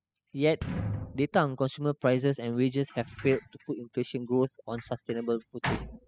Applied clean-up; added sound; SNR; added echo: classical method spectral subtraction.